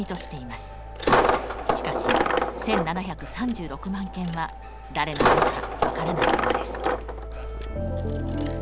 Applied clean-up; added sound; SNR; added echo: none; Coin (dropping); -5 dB; none.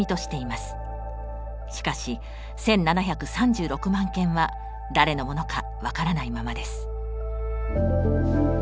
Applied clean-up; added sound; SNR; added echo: none; none; none; none.